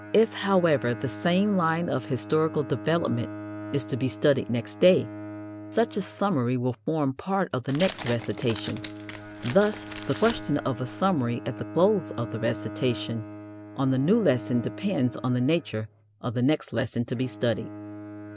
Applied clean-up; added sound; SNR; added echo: none; Bowed string instrument + Tearing; 13 dB; none.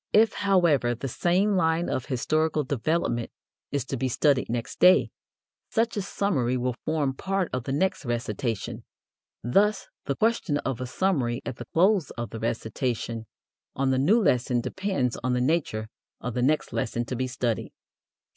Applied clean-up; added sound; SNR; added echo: none; none; none; none.